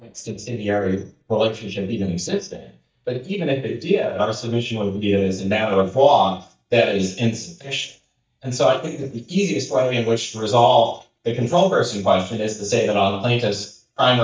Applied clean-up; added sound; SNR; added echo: neural mask model DeepFilterNet 3.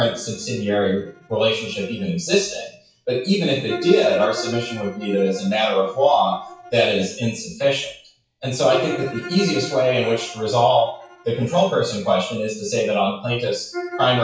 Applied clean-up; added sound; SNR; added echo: classical method WPE with log-MMSE.